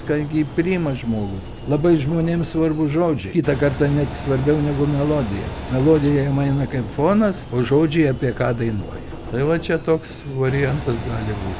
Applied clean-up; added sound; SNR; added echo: none; Animal + Engine; 11 dB; none.